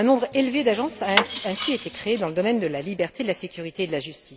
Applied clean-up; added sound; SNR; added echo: none; Cutlery, silverware; 7 dB; none.